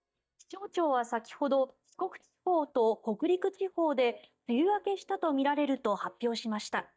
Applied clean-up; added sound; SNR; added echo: neural mask model DeepFilterNet 3.